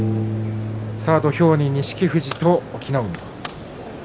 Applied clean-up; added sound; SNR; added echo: none; Piano; 7 dB; none.